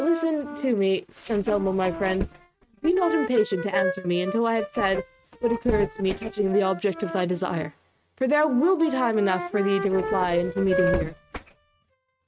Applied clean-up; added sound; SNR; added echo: neural mask model RNNoise.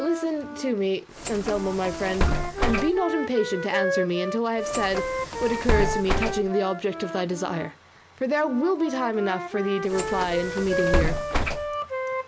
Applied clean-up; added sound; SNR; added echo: none; Wind instrument, woodwind instrument + Bus; 2 dB; none.